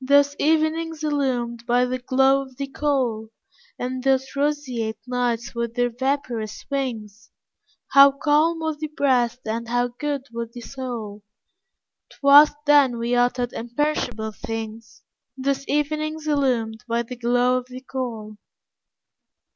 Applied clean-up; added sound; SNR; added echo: none; none; none; none.